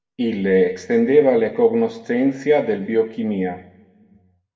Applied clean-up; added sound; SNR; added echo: none; none; none; reverberation time 1.0 s.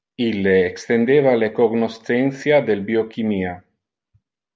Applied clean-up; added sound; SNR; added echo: none; none; none; none.